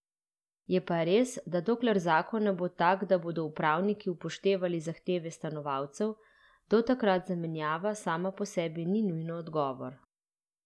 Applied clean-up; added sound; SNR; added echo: none; none; none; none.